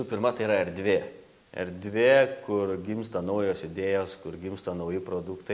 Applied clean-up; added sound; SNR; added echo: none; none; none; none.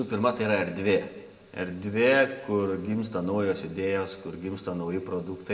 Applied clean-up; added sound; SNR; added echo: none; none; none; reverberation time 1.3 s.